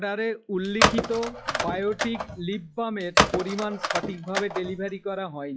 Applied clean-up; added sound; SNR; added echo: classical method log-MMSE.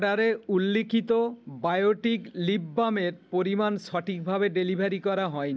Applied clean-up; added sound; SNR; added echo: none; none; none; none.